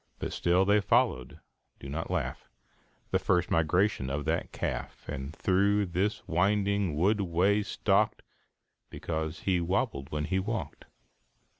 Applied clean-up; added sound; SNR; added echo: none; none; none; none.